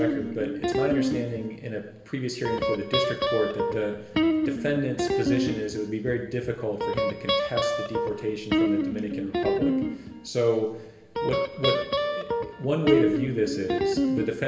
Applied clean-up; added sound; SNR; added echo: none; Guitar; -2 dB; reverberation time 0.8 s.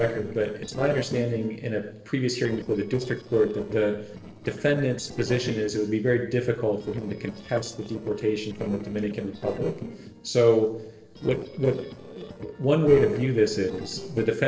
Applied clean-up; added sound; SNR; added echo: neural separator model SepFormer DNS4.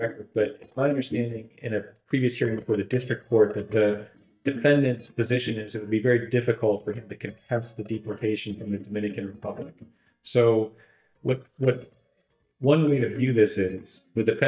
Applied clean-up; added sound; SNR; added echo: neural mask model DeepFilterNet 3.